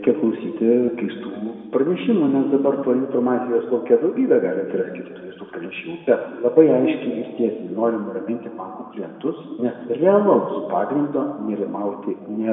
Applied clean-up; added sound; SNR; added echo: none; none; none; reverberation time 2.0 s.